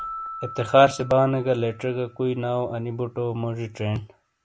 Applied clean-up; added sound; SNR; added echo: none; Keyboard (musical); 17 dB; none.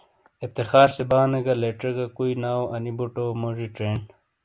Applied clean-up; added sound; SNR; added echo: none; none; none; none.